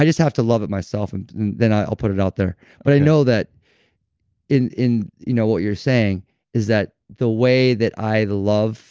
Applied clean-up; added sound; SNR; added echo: none; none; none; none.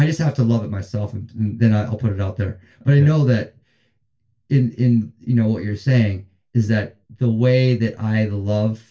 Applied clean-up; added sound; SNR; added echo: none; none; none; reverberation time 0.2 s.